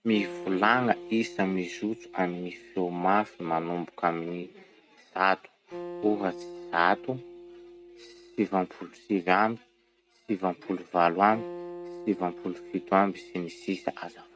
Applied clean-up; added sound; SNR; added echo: none; Acoustic guitar; 15 dB; none.